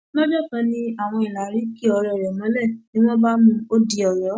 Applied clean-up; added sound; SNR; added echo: none; none; none; none.